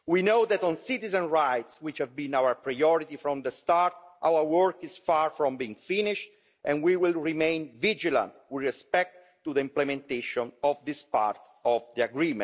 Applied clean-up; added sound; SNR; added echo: none; none; none; none.